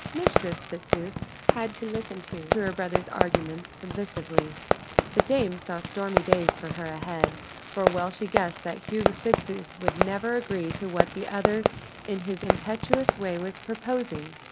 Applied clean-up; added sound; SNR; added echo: none; Fireworks; -2 dB; none.